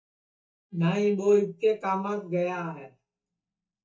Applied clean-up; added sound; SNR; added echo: neural mask model DeepFilterNet 3.